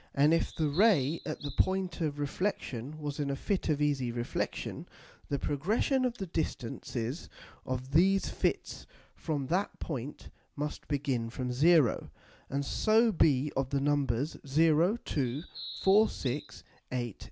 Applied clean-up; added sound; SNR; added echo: none; Bird vocalization, bird call, bird song; 16 dB; none.